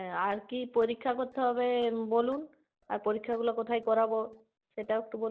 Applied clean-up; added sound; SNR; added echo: neural separator model SepFormer DNS4.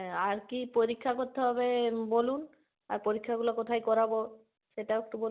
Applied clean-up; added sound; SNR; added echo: none; none; none; none.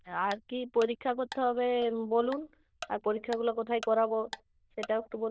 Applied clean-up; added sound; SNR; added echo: neural diffusion model UNIVERSE++.